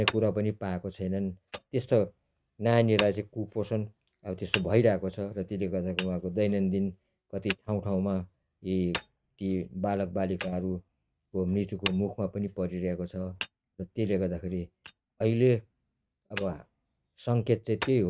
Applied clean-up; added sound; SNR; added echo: neural mask model RNNoise.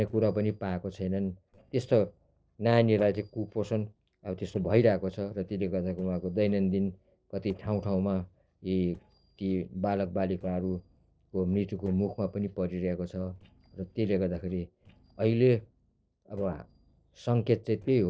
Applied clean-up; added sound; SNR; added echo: neural separator model SepFormer DNS4.